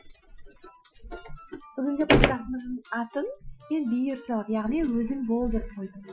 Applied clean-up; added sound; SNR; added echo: classical method Wiener filter.